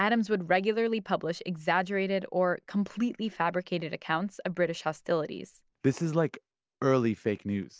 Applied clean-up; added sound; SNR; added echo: none; none; none; none.